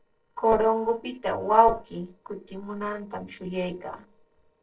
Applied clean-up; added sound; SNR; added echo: neural separator model SepFormer DNS4.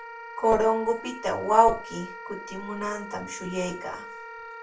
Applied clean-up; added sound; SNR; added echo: none; Wind instrument, woodwind instrument; 14 dB; reverberation time 0.3 s.